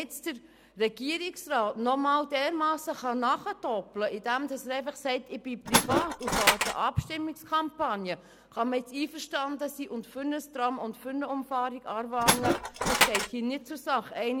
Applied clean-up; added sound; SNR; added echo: none; Tools; -5 dB; none.